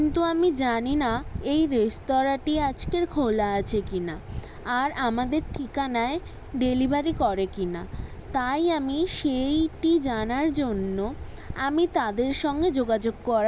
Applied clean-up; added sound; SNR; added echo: none; none; none; none.